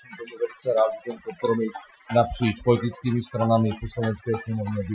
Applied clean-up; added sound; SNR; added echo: classical method Wiener filter.